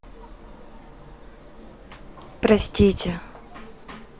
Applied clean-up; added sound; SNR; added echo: none; none; none; none.